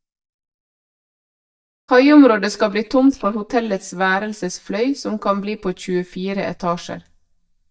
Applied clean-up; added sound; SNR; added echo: neural mask model DeepFilterNet 3.